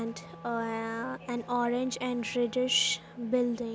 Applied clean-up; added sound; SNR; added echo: none; Wind instrument, woodwind instrument; 19 dB; none.